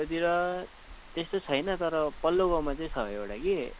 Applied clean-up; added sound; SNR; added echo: none; Rain; 12 dB; none.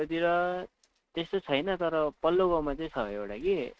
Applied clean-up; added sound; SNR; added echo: neural mask model RNNoise.